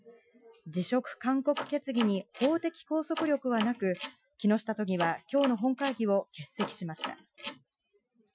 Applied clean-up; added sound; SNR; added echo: classical method Wiener filter.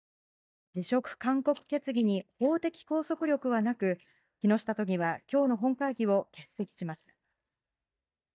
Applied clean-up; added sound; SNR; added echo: neural mask model DeepFilterNet 3.